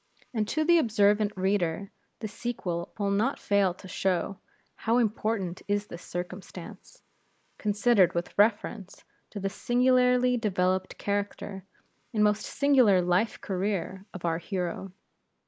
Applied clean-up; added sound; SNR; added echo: neural mask model Resemble Enhance denoiser.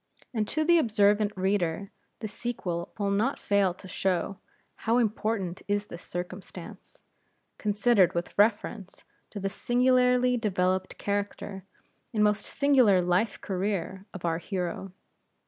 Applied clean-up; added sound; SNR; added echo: none; none; none; none.